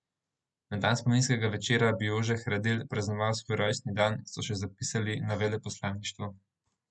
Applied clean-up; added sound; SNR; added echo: none; none; none; none.